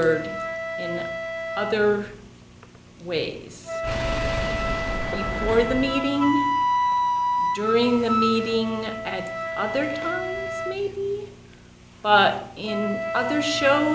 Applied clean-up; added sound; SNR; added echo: none; Engine / Car + Wind instrument, woodwind instrument; 2 dB; none.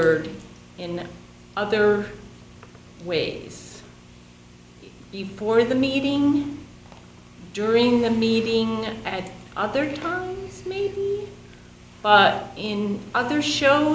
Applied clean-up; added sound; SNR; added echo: none; none; none; none.